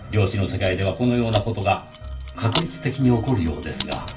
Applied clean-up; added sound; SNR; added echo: none; Mechanisms; 14 dB; reverberation time 0.2 s.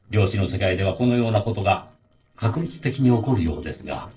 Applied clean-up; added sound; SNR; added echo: neural separator model SepFormer DNS4.